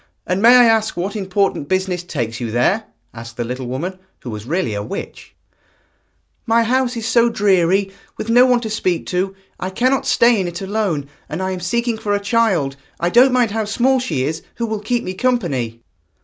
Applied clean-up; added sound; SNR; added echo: none; none; none; none.